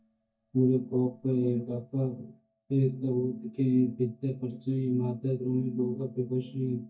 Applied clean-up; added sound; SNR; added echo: neural mask model DeepFilterNet 3.